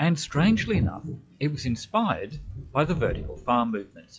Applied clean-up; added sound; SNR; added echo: classical method log-MMSE.